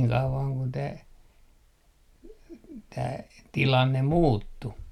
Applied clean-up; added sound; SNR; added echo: none; none; none; none.